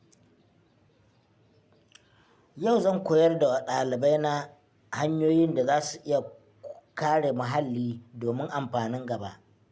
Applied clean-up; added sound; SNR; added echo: none; none; none; none.